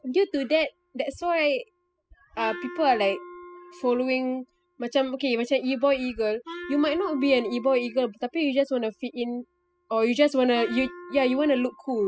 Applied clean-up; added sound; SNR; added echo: classical method spectral subtraction.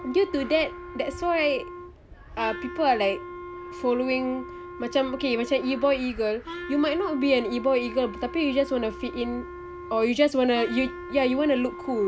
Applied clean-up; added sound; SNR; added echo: none; Wind instrument, woodwind instrument; 13 dB; none.